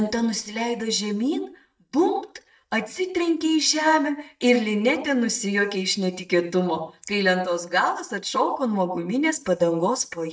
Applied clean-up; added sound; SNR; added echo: neural mask model DeepFilterNet 3.